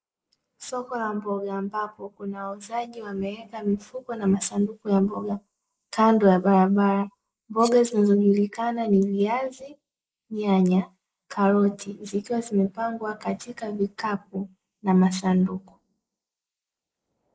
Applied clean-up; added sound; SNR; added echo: neural mask model Resemble Enhance denoiser.